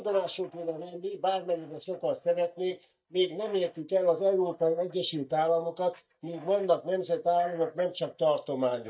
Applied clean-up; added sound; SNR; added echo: neural mask model DeepFilterNet 3.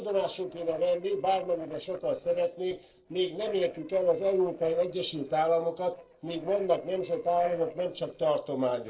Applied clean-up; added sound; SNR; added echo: neural separator model SepFormer DNS4.